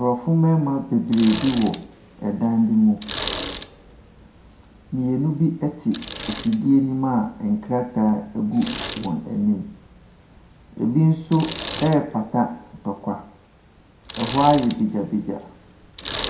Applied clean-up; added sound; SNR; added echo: none; Bicycle; 14 dB; reverberation time 0.5 s.